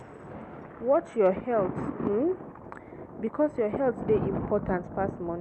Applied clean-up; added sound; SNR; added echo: none; Thunder; 8 dB; none.